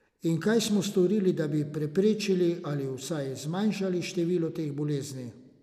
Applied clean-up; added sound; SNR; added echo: none; none; none; none.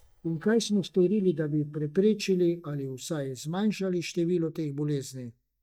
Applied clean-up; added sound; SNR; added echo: neural mask model DeepFilterNet 3.